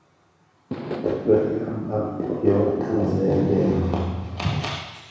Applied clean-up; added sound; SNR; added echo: none; Fireworks; 14 dB; reverberation time 1.1 s.